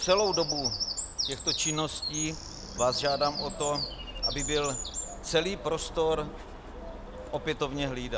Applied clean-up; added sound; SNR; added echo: none; Bird vocalization, bird call, bird song; 4 dB; none.